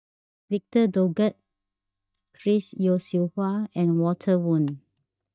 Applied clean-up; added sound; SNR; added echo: neural mask model DeepFilterNet 3.